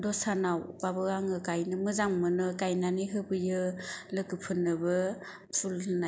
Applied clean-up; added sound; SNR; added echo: none; none; none; none.